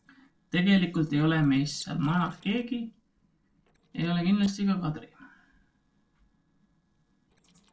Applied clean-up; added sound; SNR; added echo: neural separator model SepFormer DNS4.